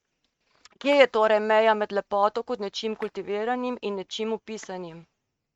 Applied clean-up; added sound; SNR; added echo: neural mask model RNNoise.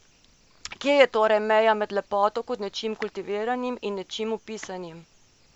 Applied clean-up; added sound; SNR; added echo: none; none; none; none.